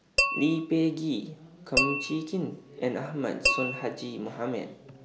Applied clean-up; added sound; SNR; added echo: none; Tap / Glass; 1 dB; none.